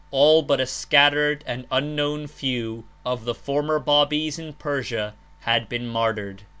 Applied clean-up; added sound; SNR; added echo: none; none; none; none.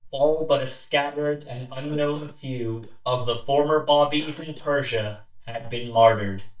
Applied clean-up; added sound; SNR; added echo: neural mask model DeepFilterNet 3.